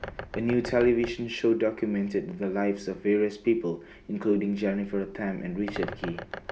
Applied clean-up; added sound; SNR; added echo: none; Bird; 15 dB; none.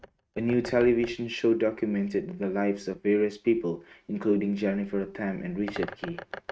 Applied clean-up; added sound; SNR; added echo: neural mask model RNNoise.